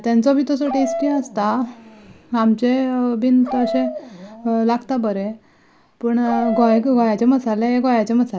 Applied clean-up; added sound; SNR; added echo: none; Dog; 12 dB; none.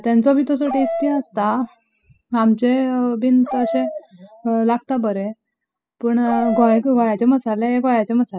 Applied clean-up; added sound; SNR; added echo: classical method spectral subtraction.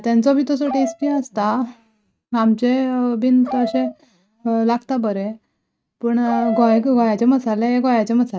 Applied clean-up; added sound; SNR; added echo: neural mask model RNNoise.